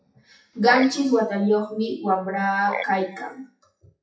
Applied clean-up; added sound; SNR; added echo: classical method WPE with log-MMSE.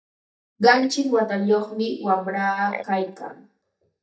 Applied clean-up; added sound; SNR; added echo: neural mask model DeepFilterNet 3.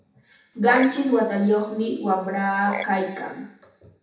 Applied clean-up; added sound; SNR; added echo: none; Frog; 15 dB; reverberation time 0.7 s.